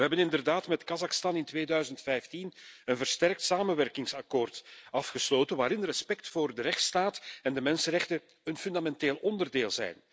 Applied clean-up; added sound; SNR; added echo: none; none; none; none.